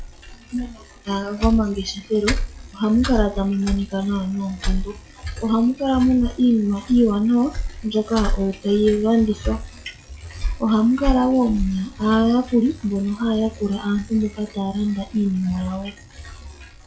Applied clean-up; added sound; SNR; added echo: classical method WPE with log-MMSE.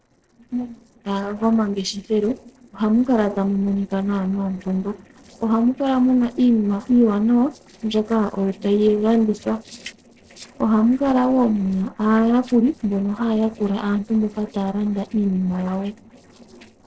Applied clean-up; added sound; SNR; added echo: neural separator model SepFormer DNS4.